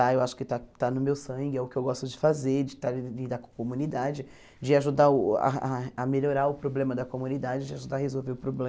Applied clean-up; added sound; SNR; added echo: none; none; none; none.